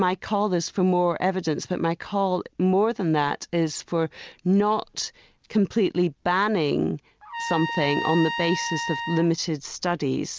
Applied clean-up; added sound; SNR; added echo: none; Trumpet; 7 dB; none.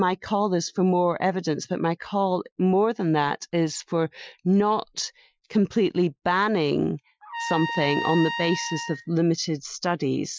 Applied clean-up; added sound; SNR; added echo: classical method Wiener filter.